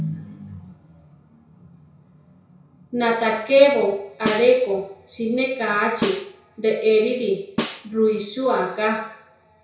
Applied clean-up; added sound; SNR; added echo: none; Snare drum; 10 dB; reverberation time 0.6 s.